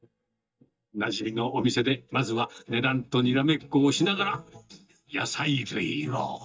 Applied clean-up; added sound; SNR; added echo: neural mask model DeepFilterNet 3.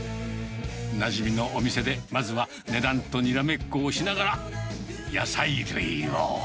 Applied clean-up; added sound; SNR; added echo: none; none; none; none.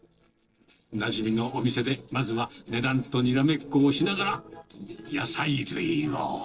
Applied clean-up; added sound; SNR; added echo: neural separator model SepFormer DNS4.